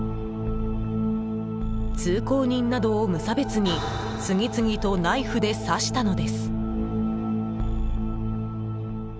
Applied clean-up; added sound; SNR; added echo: none; none; none; none.